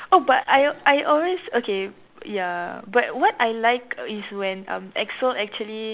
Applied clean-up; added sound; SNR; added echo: none; none; none; none.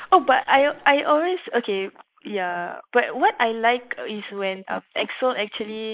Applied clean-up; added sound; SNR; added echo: neural mask model Resemble Enhance denoiser.